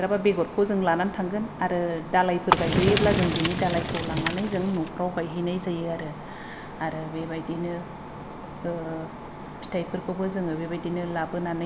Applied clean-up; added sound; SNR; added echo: none; Fire; -1 dB; none.